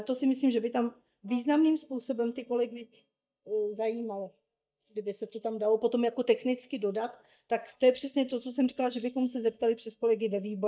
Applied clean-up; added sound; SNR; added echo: neural mask model DeepFilterNet 3.